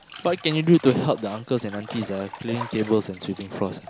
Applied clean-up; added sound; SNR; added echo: none; Bathtub (filling or washing); 16 dB; none.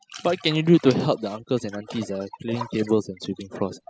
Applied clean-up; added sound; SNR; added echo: classical method spectral subtraction.